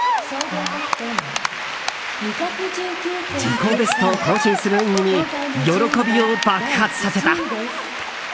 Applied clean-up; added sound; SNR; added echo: none; Musical instrument; 17 dB; none.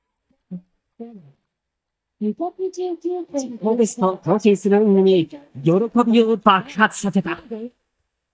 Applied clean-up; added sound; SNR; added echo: neural mask model DeepFilterNet 3.